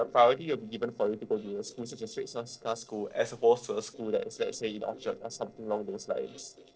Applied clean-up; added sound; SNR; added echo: neural separator model SepFormer DNS4.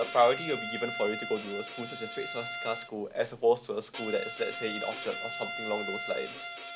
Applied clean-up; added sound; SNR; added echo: none; Bowed string instrument; 7 dB; none.